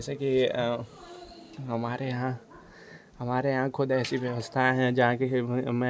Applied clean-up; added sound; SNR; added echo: none; none; none; none.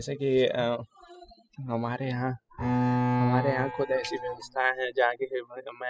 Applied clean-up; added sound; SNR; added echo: classical method spectral subtraction.